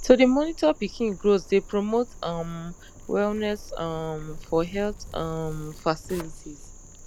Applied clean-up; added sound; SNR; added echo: none; Zipper (clothing); 15 dB; none.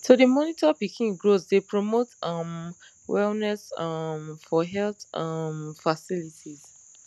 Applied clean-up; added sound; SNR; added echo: none; none; none; none.